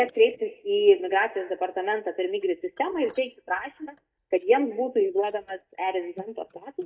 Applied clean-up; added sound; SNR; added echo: neural mask model DeepFilterNet 3.